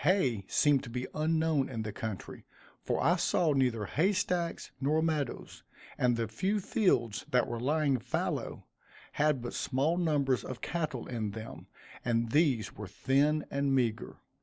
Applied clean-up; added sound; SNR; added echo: none; none; none; none.